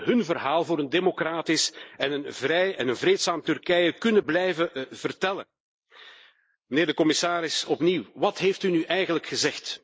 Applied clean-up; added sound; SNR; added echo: neural mask model Resemble Enhance denoiser.